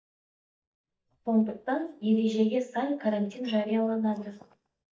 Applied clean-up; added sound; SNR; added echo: neural mask model DeepFilterNet 3.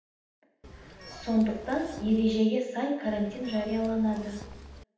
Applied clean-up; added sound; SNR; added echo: none; Zipper (clothing) / Telephone; 16 dB; reverberation time 0.8 s.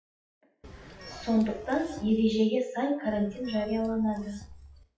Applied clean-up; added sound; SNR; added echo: classical method WPE with log-MMSE.